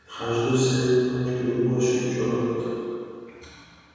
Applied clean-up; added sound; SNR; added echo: none; none; none; reverberation time 2.1 s.